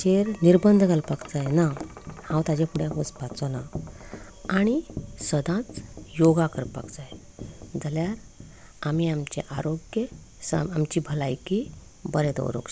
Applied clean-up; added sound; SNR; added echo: none; Wind chime; 17 dB; none.